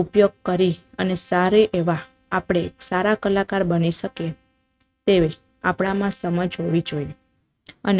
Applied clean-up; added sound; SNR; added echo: neural mask model RNNoise.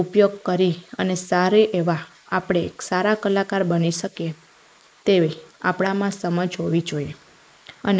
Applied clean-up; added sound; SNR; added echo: neural mask model Resemble Enhance denoiser.